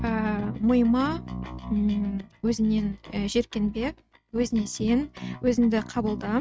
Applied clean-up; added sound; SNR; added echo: neural mask model RNNoise.